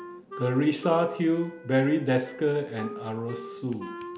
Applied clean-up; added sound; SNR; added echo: none; Wind instrument, woodwind instrument; 15 dB; none.